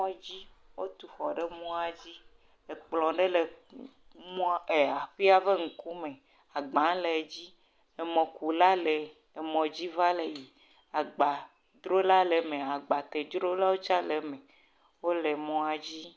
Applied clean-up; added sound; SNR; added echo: none; none; none; none.